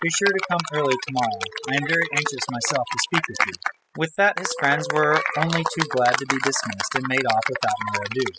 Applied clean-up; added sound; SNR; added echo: classical method spectral subtraction.